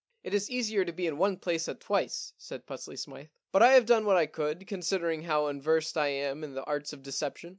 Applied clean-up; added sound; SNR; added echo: none; none; none; none.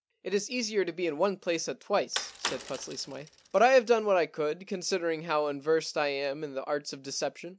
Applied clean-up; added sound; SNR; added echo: none; Bicycle; 11 dB; none.